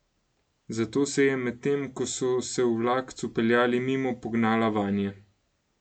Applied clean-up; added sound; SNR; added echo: none; none; none; none.